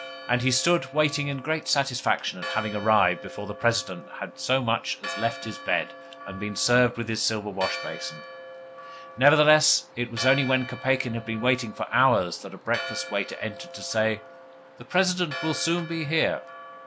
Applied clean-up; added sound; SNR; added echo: none; Church bell; 13 dB; none.